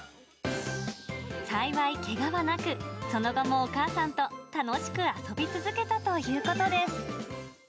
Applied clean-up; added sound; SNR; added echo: none; none; none; none.